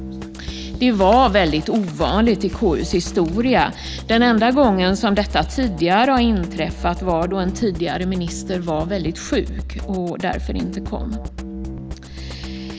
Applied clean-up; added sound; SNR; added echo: none; Drum kit; 10 dB; none.